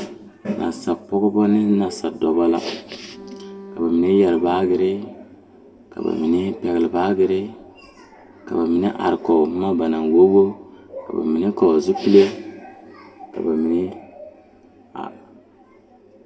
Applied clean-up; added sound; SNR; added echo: none; Bowed string instrument; 17 dB; reverberation time 1.2 s.